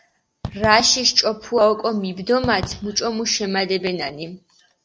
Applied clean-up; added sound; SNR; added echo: none; Fireworks; 16 dB; none.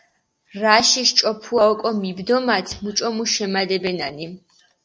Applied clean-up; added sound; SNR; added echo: none; none; none; none.